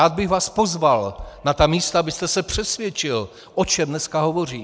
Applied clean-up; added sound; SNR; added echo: none; none; none; none.